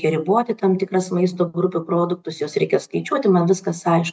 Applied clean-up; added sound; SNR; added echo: none; none; none; none.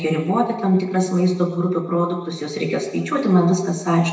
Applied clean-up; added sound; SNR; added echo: none; none; none; reverberation time 0.9 s.